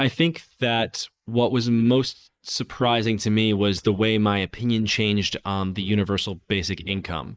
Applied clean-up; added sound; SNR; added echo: neural mask model Resemble Enhance denoiser.